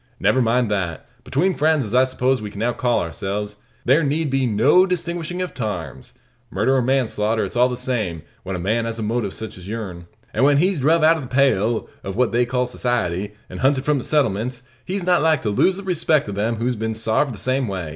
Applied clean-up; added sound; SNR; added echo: none; none; none; none.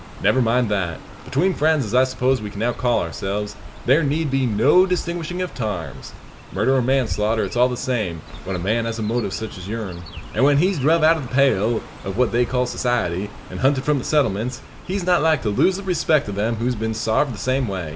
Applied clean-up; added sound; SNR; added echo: none; Chirp, tweet; 14 dB; none.